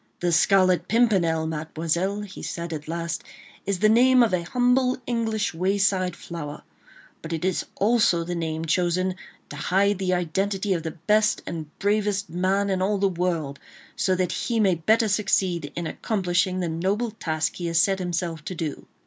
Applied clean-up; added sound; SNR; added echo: none; none; none; none.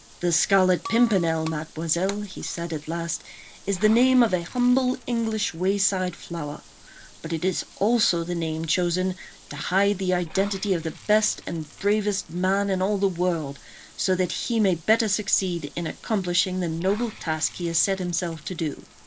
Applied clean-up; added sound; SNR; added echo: none; Shatter + Bathtub (filling or washing) / Water; 20 dB; none.